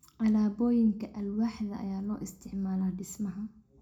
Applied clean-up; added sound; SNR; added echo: none; none; none; reverberation time 0.3 s.